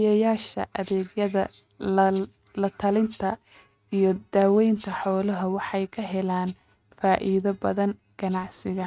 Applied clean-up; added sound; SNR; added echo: neural mask model RNNoise.